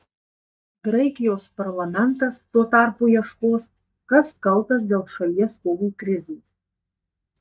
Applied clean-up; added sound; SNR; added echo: neural mask model DeepFilterNet 3.